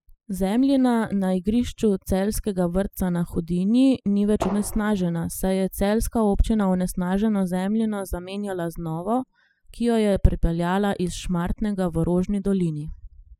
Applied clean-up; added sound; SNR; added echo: classical method spectral subtraction.